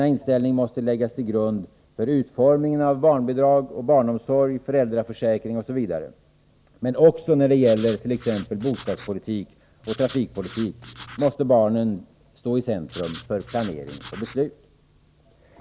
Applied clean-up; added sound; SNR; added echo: none; Writing; 16 dB; none.